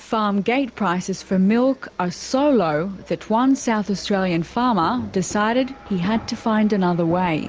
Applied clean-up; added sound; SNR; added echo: none; none; none; none.